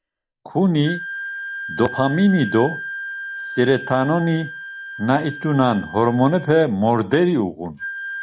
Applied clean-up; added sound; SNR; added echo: none; Wind instrument, woodwind instrument; 12 dB; none.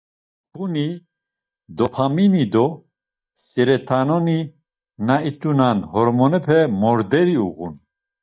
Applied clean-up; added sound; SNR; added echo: neural mask model DeepFilterNet 3.